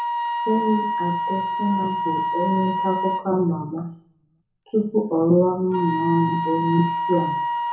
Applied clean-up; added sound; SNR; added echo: none; Wind instrument, woodwind instrument; 3 dB; reverberation time 0.6 s.